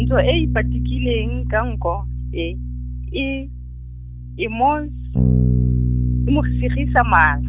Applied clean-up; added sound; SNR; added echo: none; Bass guitar; -2 dB; none.